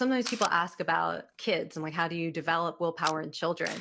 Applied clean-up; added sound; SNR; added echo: none; Camera; 15 dB; none.